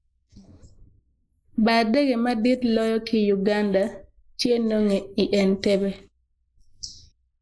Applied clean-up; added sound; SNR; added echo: neural mask model Resemble Enhance denoiser.